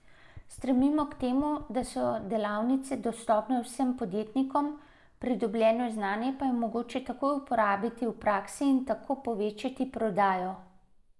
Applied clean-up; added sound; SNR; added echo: neural mask model Resemble Enhance denoiser.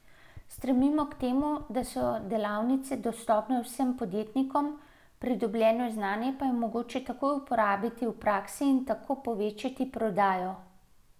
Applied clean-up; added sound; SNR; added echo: none; Knock; 19 dB; none.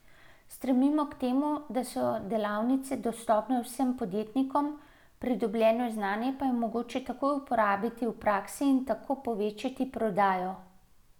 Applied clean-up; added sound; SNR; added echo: none; none; none; none.